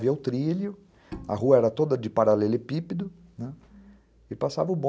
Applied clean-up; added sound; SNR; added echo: none; Bowed string instrument; 18 dB; none.